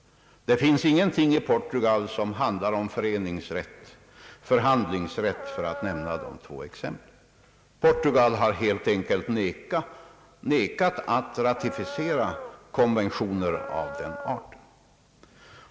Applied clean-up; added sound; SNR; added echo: none; Dog; 11 dB; none.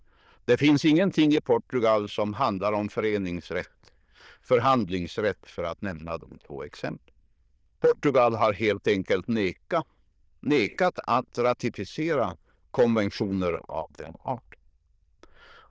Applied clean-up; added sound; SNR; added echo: neural diffusion model UNIVERSE++.